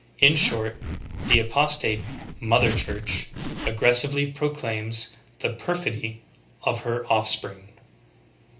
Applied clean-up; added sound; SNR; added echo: none; Zipper (clothing); 7 dB; reverberation time 0.3 s.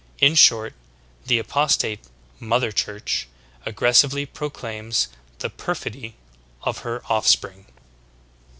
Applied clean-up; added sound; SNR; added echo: none; none; none; none.